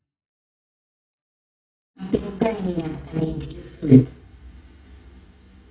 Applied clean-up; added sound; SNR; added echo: neural mask model DeepFilterNet 3.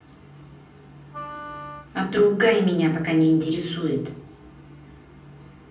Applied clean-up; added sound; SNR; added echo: none; Wind instrument, woodwind instrument; 15 dB; reverberation time 0.6 s.